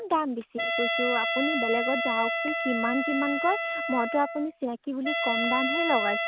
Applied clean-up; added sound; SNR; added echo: none; Wind instrument, woodwind instrument; 0 dB; none.